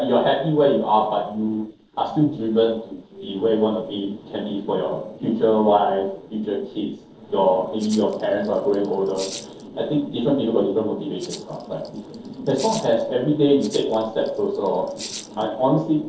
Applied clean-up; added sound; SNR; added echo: neural separator model SepFormer DNS4.